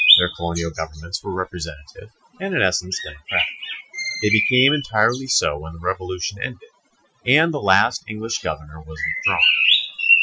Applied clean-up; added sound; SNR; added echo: classical method Wiener filter.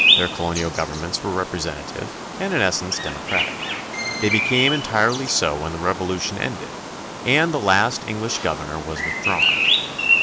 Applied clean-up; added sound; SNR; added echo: none; Bird vocalization, bird call, bird song; 0 dB; none.